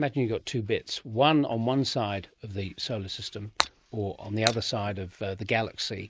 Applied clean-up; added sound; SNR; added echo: neural mask model Resemble Enhance denoiser.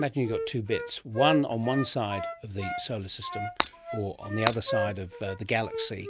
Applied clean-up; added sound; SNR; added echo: none; Shatter + Wind instrument, woodwind instrument; 4 dB; none.